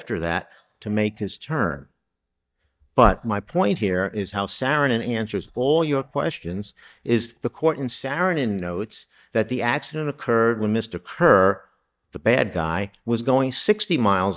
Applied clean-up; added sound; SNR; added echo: neural mask model DeepFilterNet 3.